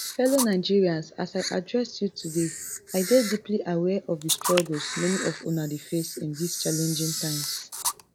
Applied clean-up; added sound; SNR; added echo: none; Camera; 7 dB; none.